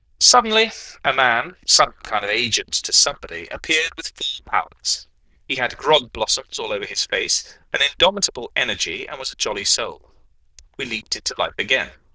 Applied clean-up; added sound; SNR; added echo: neural diffusion model UNIVERSE++.